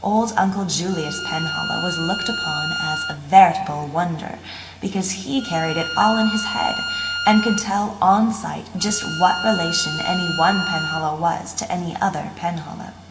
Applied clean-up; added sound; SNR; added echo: none; Bowed string instrument; 7 dB; reverberation time 1.5 s.